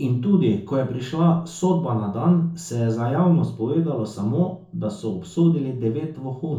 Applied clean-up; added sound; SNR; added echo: none; none; none; reverberation time 0.6 s.